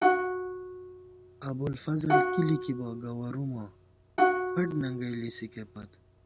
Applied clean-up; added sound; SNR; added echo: none; Plucked string instrument; -3 dB; none.